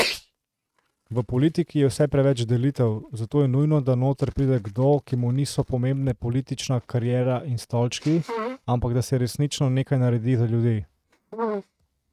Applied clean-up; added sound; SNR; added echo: neural mask model RNNoise.